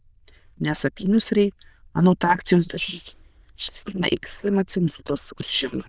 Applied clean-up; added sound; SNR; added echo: neural diffusion model UNIVERSE++.